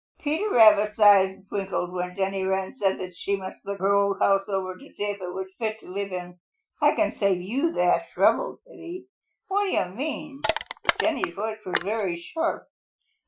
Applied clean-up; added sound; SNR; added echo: classical method Wiener filter.